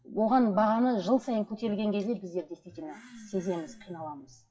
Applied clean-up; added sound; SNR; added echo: classical method WPE with log-MMSE.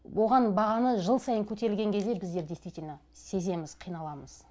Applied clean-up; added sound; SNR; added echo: none; none; none; none.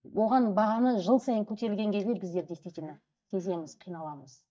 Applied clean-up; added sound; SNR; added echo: neural mask model DeepFilterNet 3.